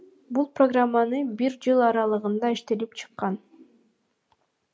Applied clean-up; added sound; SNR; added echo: none; none; none; none.